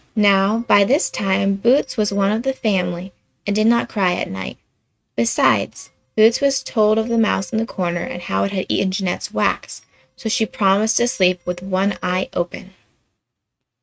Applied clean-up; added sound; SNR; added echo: neural mask model RNNoise.